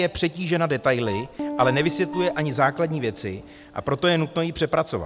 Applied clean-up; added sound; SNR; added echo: none; Wind instrument, woodwind instrument + Piano; 11 dB; none.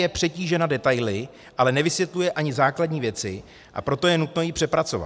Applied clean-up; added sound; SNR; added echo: none; none; none; none.